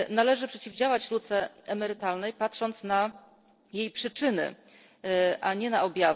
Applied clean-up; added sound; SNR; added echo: neural separator model SepFormer DNS4.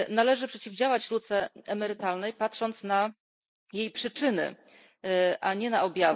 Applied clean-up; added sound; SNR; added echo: neural mask model Resemble Enhance denoiser.